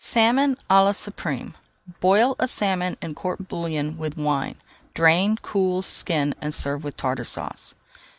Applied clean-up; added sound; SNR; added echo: none; none; none; none.